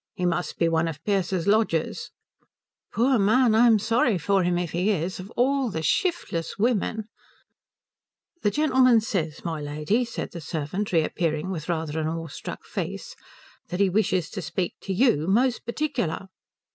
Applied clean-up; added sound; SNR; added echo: none; none; none; none.